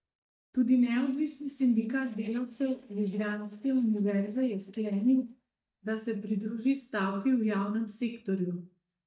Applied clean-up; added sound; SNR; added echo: neural mask model DeepFilterNet 3.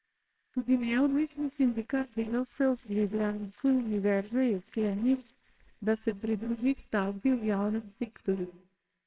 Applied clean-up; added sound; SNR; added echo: neural separator model SepFormer WHAMR!.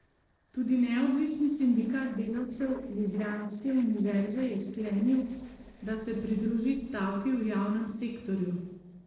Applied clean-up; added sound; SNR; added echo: neural separator model SepFormer DNS4.